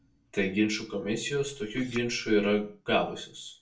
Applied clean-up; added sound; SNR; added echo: none; Chink, clink; 19 dB; reverberation time 0.3 s.